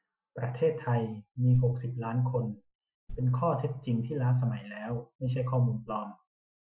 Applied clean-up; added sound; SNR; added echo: classical method Wiener filter.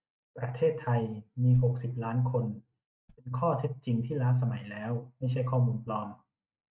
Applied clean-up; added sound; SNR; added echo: neural mask model RNNoise.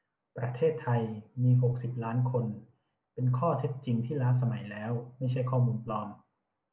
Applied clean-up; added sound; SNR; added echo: none; none; none; none.